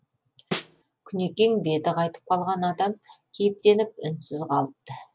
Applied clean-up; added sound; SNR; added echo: none; Snare drum; 5 dB; none.